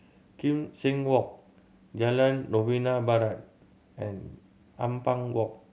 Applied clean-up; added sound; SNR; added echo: none; none; none; none.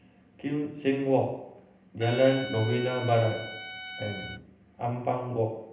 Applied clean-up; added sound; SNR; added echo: none; Trumpet; 11 dB; reverberation time 0.8 s.